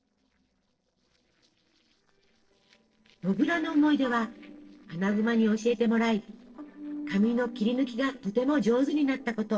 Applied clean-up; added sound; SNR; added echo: neural separator model SepFormer DNS4.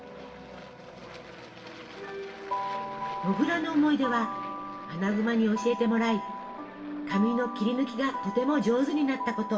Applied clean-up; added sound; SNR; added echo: none; Aircraft; 17 dB; reverberation time 1.0 s.